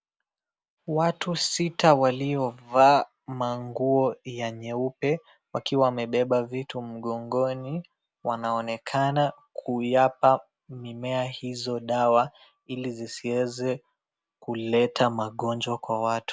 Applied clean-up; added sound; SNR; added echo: none; none; none; none.